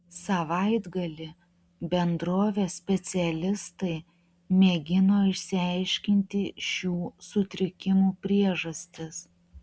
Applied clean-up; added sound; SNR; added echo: none; none; none; none.